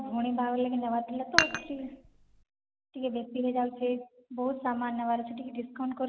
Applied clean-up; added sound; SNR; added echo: none; Dishes, pots, and pans; -1 dB; none.